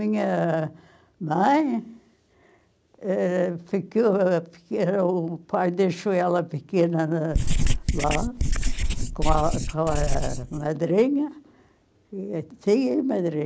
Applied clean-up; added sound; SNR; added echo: none; Writing; -3 dB; none.